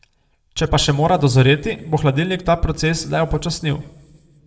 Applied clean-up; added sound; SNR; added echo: none; none; none; reverberation time 0.4 s.